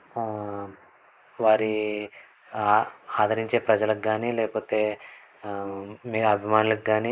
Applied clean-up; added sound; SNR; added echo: neural mask model Resemble Enhance denoiser.